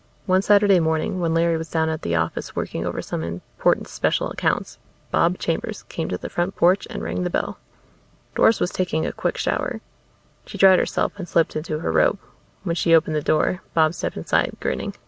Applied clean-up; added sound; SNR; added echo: none; none; none; none.